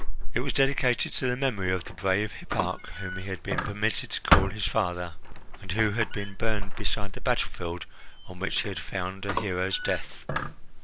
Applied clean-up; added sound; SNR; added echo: none; Squeak; -5 dB; none.